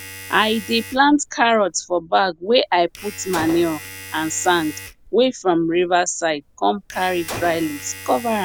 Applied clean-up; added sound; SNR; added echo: none; Gunshot, gunfire + Domestic sounds, home sounds; 16 dB; none.